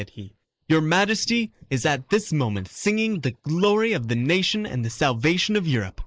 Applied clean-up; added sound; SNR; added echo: neural mask model Resemble Enhance denoiser.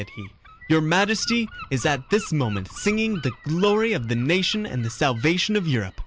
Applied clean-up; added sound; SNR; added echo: none; Gull, seagull / Wind; 18 dB; none.